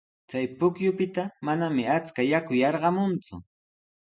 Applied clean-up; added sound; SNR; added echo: none; none; none; none.